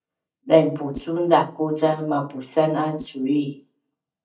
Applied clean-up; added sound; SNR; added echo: neural mask model DeepFilterNet 3.